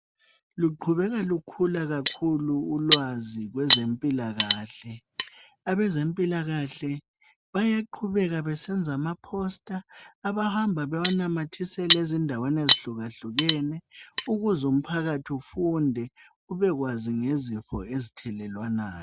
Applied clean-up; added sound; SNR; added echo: none; Cutlery, silverware; 2 dB; none.